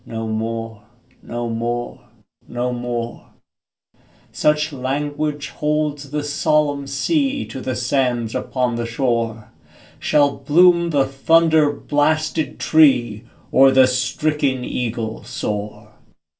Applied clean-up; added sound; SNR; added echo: none; none; none; reverberation time 0.2 s.